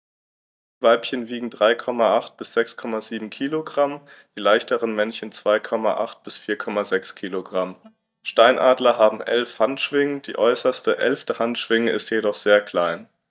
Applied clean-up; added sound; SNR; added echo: neural mask model DeepFilterNet 3.